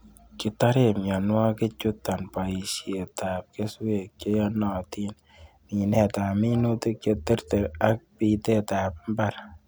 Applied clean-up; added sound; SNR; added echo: none; none; none; none.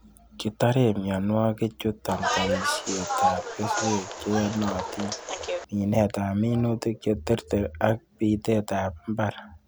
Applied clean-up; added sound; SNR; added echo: none; Bus; 2 dB; none.